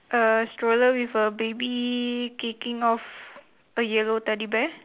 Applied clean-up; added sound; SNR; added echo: none; none; none; none.